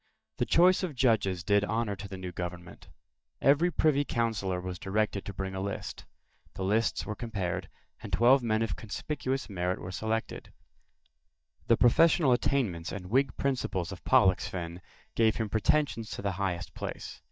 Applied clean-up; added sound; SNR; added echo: neural mask model DeepFilterNet 3.